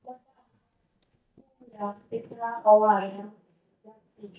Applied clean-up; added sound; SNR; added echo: neural mask model DeepFilterNet 3.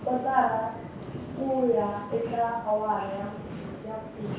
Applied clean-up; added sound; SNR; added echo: none; Subway, metro, underground; 10 dB; reverberation time 0.6 s.